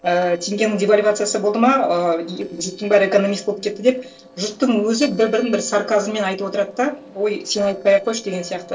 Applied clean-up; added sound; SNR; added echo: neural separator model SepFormer DNS4.